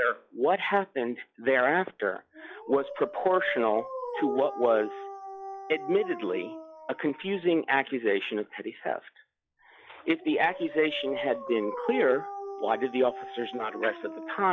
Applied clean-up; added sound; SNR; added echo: classical method log-MMSE.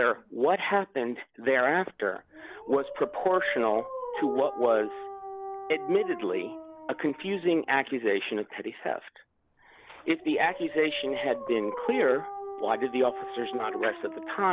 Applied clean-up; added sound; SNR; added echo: none; Dog; 10 dB; none.